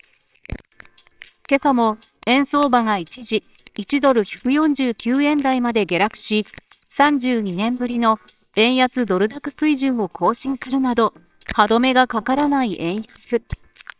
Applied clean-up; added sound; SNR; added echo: neural separator model SepFormer WHAMR!.